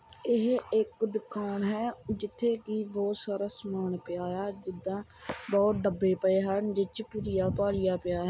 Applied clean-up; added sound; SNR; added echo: none; none; none; none.